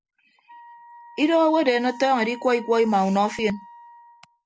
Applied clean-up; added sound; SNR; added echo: none; Wind instrument, woodwind instrument; 20 dB; none.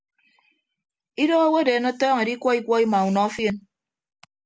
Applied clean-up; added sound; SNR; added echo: none; none; none; none.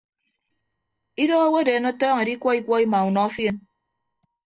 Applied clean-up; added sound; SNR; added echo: neural separator model SepFormer DNS4.